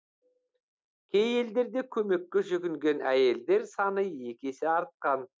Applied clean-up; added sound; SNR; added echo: none; none; none; none.